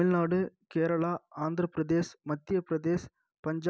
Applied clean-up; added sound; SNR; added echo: none; none; none; none.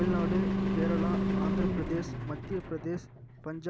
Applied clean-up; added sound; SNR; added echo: none; Engine; -4 dB; none.